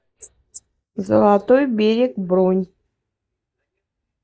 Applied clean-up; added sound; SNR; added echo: neural mask model DeepFilterNet 3.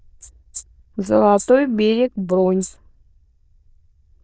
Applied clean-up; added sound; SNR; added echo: neural diffusion model UNIVERSE++.